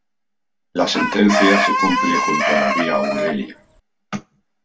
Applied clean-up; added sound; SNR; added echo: none; Chicken, rooster; -2 dB; reverberation time 0.2 s.